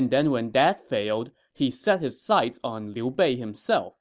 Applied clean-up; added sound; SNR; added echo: none; none; none; none.